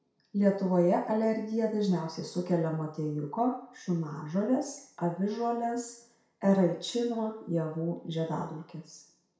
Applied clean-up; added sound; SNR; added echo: none; none; none; reverberation time 0.6 s.